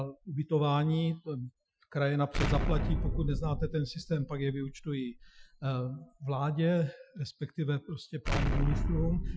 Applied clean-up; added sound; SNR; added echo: classical method Wiener filter.